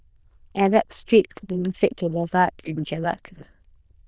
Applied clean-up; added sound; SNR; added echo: neural diffusion model UNIVERSE++.